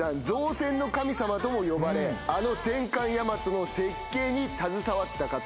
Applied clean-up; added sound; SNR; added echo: none; none; none; none.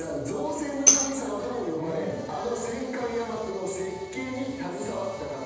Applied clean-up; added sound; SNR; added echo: none; Tambourine; -5 dB; reverberation time 1.1 s.